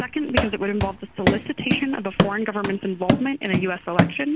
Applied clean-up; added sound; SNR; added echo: none; Run; -1 dB; none.